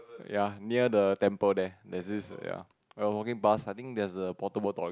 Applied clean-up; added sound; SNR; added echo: none; none; none; none.